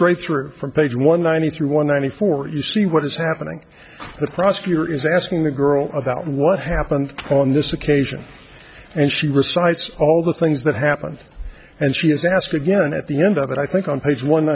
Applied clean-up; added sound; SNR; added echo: none; none; none; none.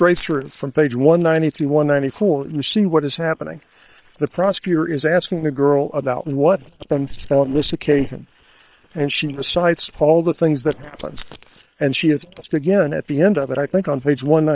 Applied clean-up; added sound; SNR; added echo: neural separator model SepFormer WHAM!.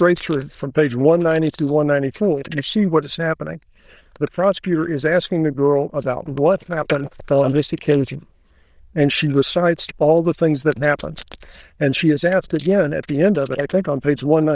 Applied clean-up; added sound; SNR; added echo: neural diffusion model UNIVERSE++.